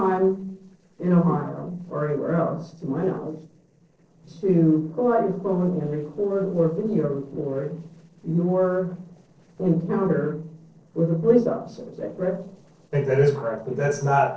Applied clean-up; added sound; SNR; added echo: neural separator model SepFormer DNS4.